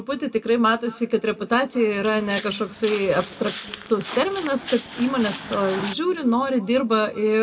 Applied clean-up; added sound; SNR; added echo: none; Walk, footsteps; 12 dB; reverberation time 1.2 s.